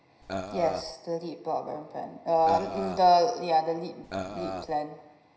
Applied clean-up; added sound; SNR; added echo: none; Burping, eructation; 8 dB; reverberation time 0.9 s.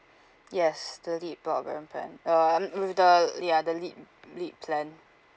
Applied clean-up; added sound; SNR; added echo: none; none; none; none.